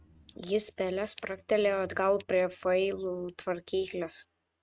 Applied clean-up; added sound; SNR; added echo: neural mask model RNNoise.